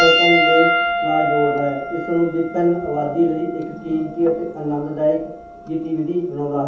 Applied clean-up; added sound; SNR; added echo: none; Piano; 2 dB; reverberation time 0.7 s.